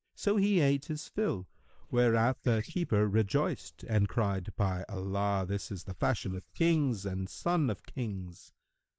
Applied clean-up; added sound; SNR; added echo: neural mask model Resemble Enhance denoiser.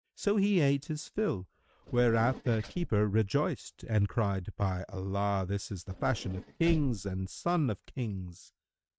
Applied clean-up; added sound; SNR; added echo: neural mask model RNNoise.